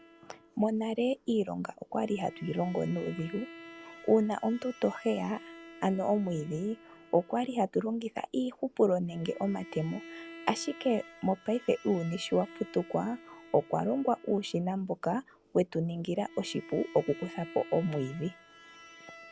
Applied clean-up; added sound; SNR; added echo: none; Bowed string instrument; 19 dB; none.